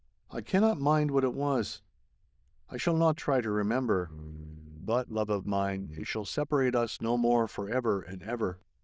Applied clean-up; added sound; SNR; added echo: neural diffusion model UNIVERSE++.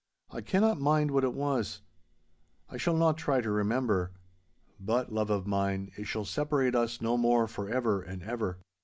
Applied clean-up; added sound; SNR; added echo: none; none; none; none.